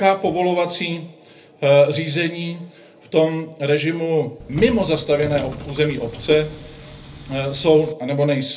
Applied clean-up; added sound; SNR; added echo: none; Subway, metro, underground; 14 dB; reverberation time 0.3 s.